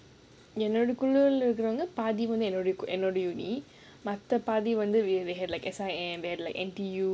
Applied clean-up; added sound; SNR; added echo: none; none; none; none.